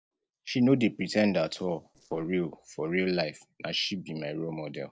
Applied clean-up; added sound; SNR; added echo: neural separator model SepFormer DNS4.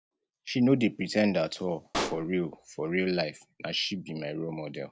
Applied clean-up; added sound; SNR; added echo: none; Explosion; 9 dB; none.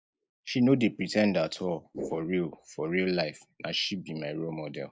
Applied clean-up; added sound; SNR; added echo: neural mask model Resemble Enhance denoiser.